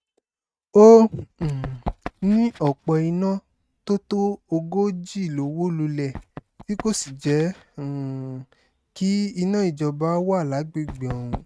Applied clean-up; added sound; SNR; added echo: neural mask model RNNoise.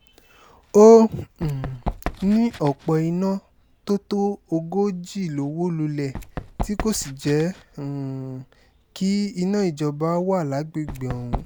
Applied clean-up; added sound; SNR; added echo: none; Run; 15 dB; none.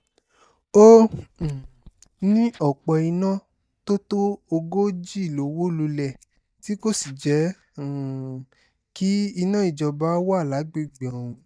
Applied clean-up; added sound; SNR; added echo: neural mask model DeepFilterNet 3.